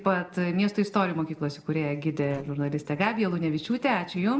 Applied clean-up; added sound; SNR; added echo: neural separator model SepFormer DNS4.